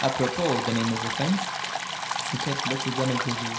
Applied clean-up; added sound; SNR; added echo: none; Stream; 2 dB; reverberation time 0.5 s.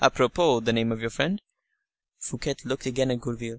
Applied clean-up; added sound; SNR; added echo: none; none; none; none.